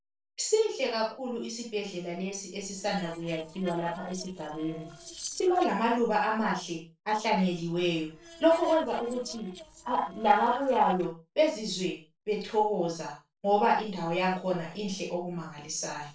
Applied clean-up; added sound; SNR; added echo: neural separator model SepFormer DNS4.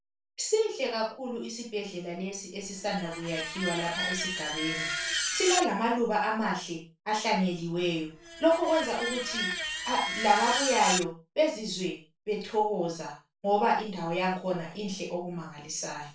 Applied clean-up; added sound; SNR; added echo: none; Screech; 4 dB; reverberation time 0.3 s.